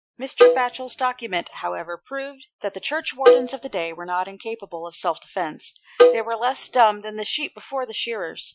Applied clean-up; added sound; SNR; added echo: classical method Wiener filter.